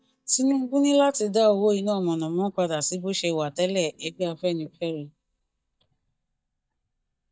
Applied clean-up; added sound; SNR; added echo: neural mask model DeepFilterNet 3.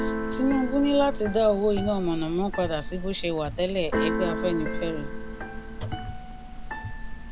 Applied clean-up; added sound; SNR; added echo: none; Keyboard (musical); 4 dB; none.